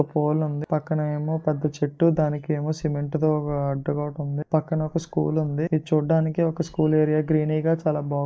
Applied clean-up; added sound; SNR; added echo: neural mask model DeepFilterNet 3.